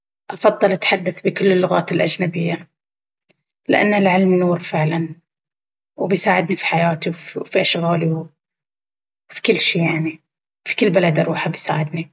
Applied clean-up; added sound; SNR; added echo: none; none; none; none.